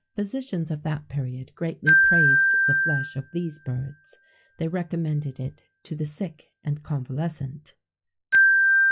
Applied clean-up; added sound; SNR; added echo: classical method log-MMSE.